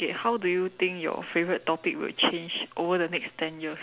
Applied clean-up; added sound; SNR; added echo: none; none; none; none.